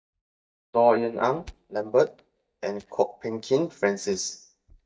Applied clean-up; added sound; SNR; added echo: neural mask model DeepFilterNet 3.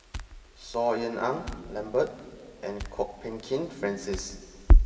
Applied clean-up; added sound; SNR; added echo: none; Crackle; -5 dB; reverberation time 2.0 s.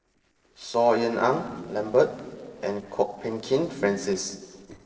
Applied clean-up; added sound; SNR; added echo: neural separator model SepFormer DNS4.